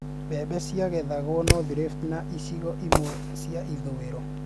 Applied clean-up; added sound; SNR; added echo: none; Fireworks; 1 dB; none.